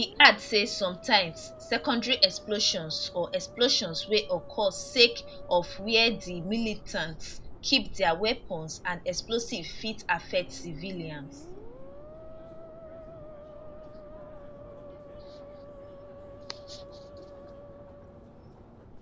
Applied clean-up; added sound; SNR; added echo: none; Musical instrument + Subway, metro, underground; 14 dB; none.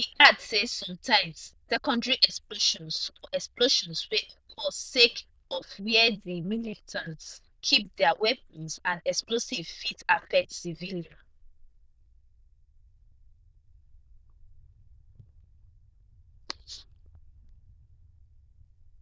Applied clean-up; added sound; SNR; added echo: neural diffusion model UNIVERSE++.